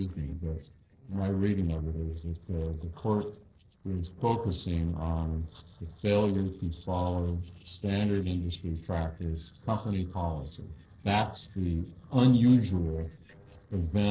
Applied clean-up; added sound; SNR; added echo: neural separator model SepFormer DNS4.